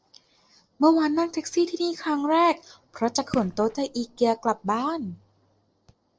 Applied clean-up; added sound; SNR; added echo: neural separator model SepFormer DNS4.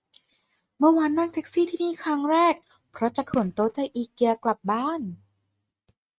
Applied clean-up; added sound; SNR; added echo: neural mask model RNNoise.